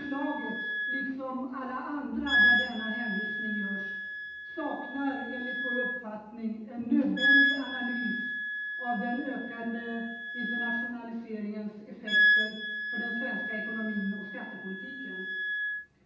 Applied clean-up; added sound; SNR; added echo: none; Wind instrument, woodwind instrument; -4 dB; reverberation time 0.9 s.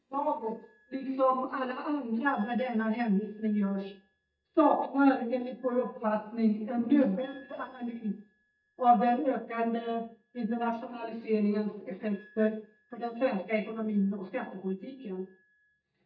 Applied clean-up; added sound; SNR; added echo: neural mask model DeepFilterNet 3.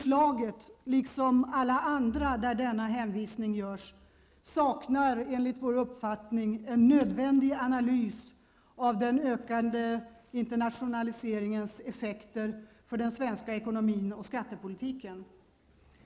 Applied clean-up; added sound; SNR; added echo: none; none; none; none.